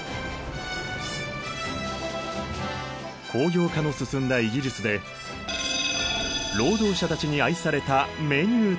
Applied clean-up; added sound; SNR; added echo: none; none; none; none.